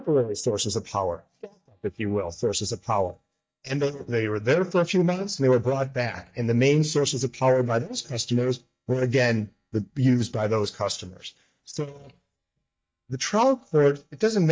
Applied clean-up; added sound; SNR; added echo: neural mask model DeepFilterNet 3.